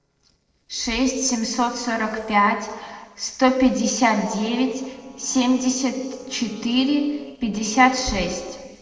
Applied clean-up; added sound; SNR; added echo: neural separator model SepFormer DNS4.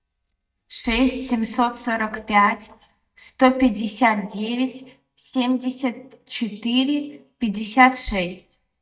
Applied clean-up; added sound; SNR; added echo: neural mask model DeepFilterNet 3.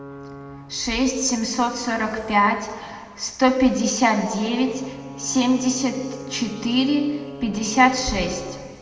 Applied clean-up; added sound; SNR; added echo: none; Alarm / Ocean / Boat, Water vehicle; 17 dB; reverberation time 1.7 s.